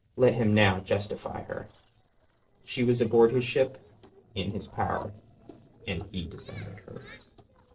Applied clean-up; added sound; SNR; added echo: neural separator model SepFormer DNS4.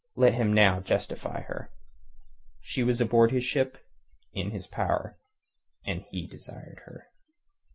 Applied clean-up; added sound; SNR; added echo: none; none; none; none.